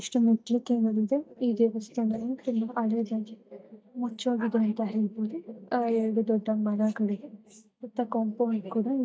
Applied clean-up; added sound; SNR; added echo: neural mask model DeepFilterNet 3.